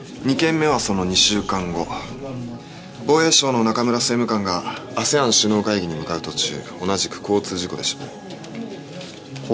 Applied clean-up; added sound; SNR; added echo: none; none; none; none.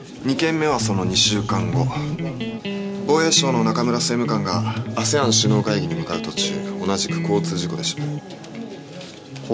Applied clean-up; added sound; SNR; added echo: none; Electric guitar; 2 dB; none.